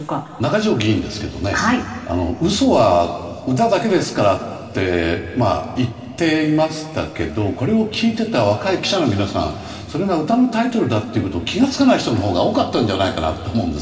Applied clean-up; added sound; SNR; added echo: none; none; none; reverberation time 2.5 s.